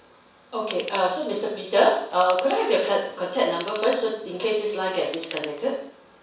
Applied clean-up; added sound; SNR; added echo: none; Ratchet, pawl / Tools; 18 dB; reverberation time 0.7 s.